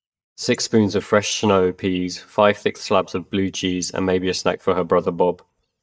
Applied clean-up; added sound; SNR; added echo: neural mask model DeepFilterNet 3.